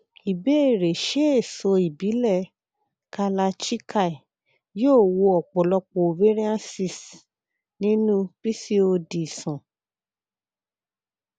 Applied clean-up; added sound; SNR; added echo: none; none; none; none.